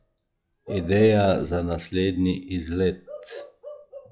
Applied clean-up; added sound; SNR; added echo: classical method log-MMSE.